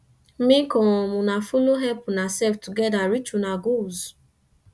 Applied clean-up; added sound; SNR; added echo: none; none; none; none.